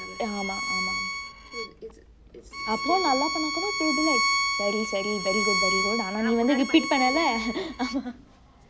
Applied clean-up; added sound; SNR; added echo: none; Bowed string instrument; 2 dB; none.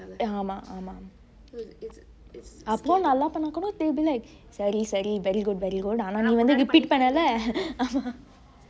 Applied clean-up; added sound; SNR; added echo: none; none; none; none.